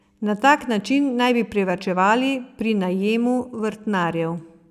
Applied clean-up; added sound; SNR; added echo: none; none; none; none.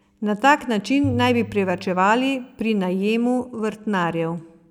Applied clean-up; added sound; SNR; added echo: none; Piano; 13 dB; none.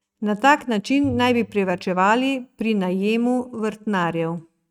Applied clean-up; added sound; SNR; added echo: neural mask model RNNoise.